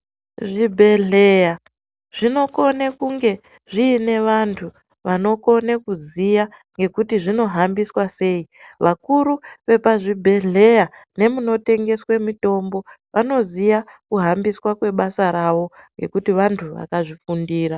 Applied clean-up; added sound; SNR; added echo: none; none; none; none.